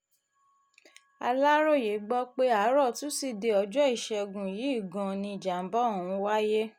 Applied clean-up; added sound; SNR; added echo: none; none; none; none.